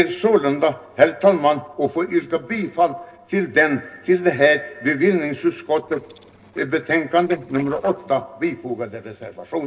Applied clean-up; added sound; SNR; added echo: neural separator model SepFormer DNS4.